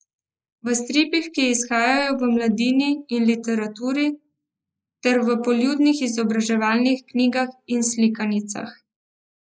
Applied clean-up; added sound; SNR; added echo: neural mask model Resemble Enhance denoiser.